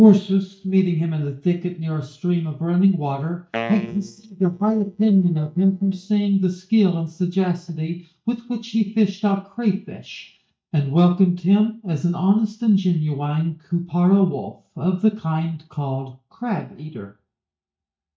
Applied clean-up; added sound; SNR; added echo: neural mask model DeepFilterNet 3.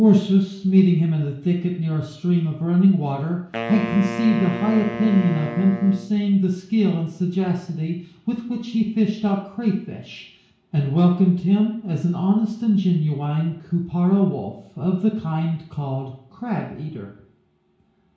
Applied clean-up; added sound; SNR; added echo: none; Wind instrument, woodwind instrument; 10 dB; reverberation time 0.6 s.